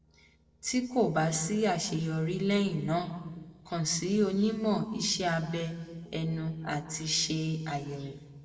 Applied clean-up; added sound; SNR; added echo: neural separator model SepFormer DNS4.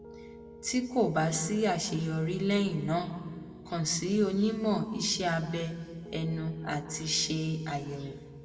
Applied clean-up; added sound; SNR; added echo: none; Piano; 18 dB; reverberation time 1.2 s.